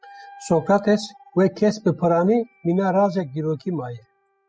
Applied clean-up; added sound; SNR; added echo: classical method spectral subtraction.